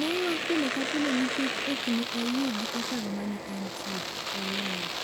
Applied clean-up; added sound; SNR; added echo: none; Domestic sounds, home sounds; 1 dB; none.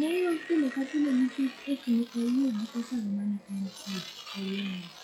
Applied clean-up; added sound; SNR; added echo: classical method log-MMSE.